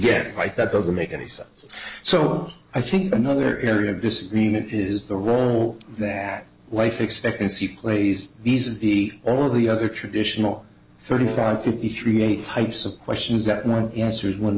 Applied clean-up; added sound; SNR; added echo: neural separator model SepFormer DNS4.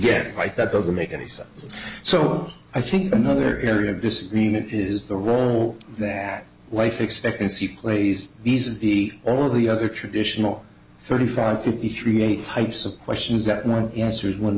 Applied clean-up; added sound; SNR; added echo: none; none; none; none.